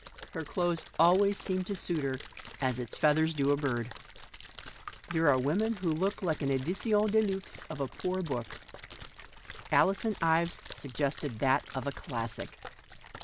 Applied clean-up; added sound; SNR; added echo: none; Splash, splatter; 16 dB; none.